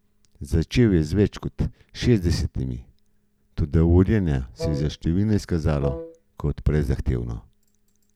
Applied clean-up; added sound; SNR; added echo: none; Wind instrument, woodwind instrument; 12 dB; none.